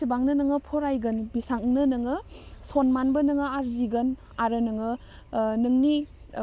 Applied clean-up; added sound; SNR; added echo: none; none; none; none.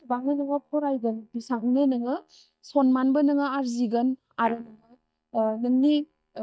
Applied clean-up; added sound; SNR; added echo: neural mask model DeepFilterNet 3.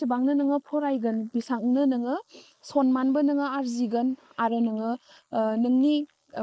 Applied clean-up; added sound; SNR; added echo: neural mask model Resemble Enhance denoiser.